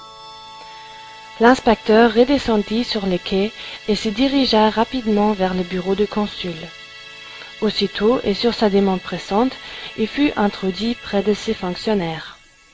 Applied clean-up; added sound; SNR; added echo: none; Musical instrument; 19 dB; none.